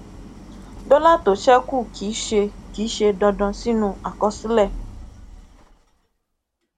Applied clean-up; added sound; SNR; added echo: none; Idling; 16 dB; none.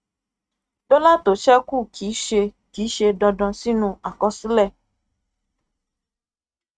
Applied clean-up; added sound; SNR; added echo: neural mask model RNNoise.